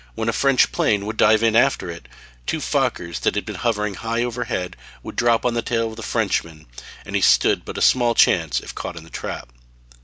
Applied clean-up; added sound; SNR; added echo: none; none; none; none.